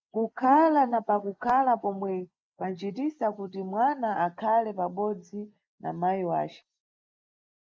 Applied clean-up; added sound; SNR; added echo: neural mask model Resemble Enhance denoiser.